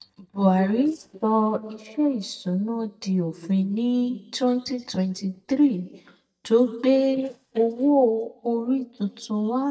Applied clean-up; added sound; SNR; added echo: neural mask model DeepFilterNet 3.